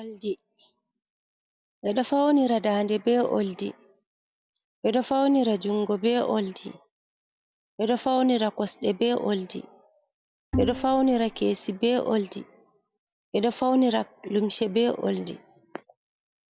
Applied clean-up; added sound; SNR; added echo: none; Bowed string instrument; 5 dB; none.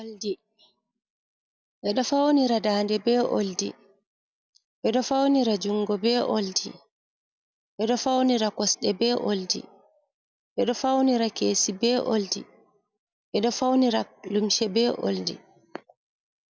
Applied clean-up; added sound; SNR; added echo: none; none; none; none.